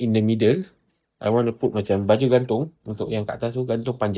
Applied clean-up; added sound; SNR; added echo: neural mask model DeepFilterNet 3.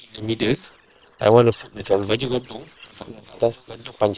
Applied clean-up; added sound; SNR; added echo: neural separator model SepFormer WHAM!.